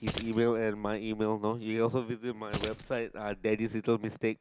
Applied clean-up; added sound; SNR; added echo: none; Keys jangling; 11 dB; none.